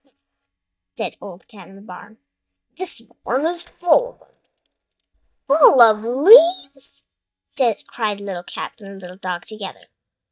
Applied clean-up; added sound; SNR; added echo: neural mask model DeepFilterNet 3.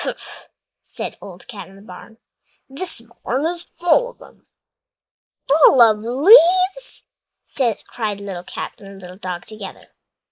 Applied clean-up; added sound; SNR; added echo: neural mask model Resemble Enhance denoiser.